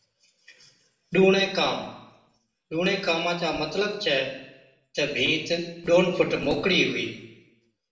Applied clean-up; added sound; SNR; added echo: none; none; none; reverberation time 0.8 s.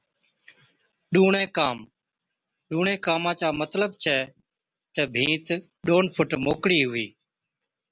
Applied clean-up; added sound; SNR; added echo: none; none; none; none.